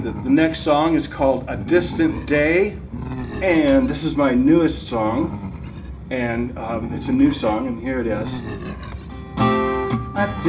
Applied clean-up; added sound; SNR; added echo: none; Animal; 13 dB; reverberation time 0.4 s.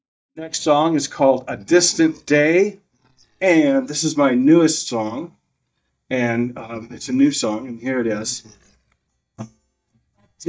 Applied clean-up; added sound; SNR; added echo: neural mask model DeepFilterNet 3.